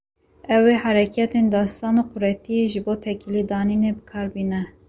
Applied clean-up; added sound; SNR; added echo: none; none; none; none.